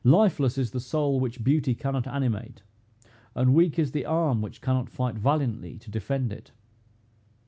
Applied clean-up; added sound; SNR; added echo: none; none; none; none.